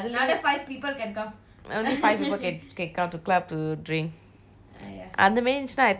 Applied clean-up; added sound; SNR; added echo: none; none; none; none.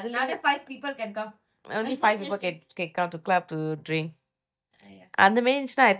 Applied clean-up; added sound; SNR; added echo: neural mask model DeepFilterNet 3.